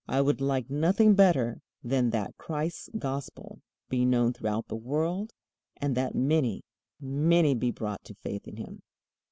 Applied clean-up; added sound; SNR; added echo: none; none; none; none.